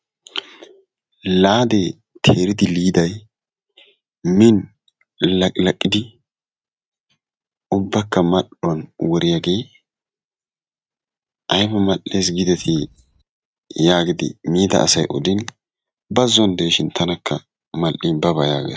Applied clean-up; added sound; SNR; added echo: neural mask model RNNoise.